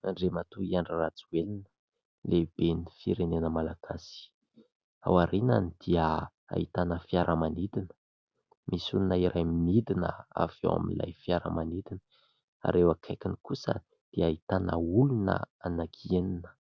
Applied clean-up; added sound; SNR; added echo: none; none; none; none.